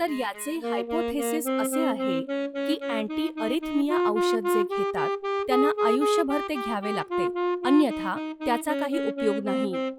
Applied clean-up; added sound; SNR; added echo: classical method log-MMSE.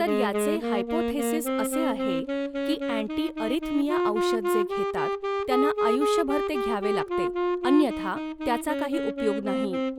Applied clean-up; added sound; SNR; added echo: none; Wind instrument, woodwind instrument; -2 dB; none.